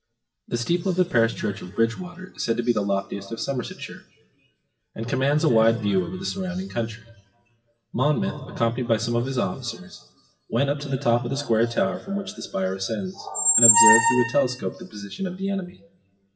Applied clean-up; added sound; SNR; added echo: classical method WPE with log-MMSE.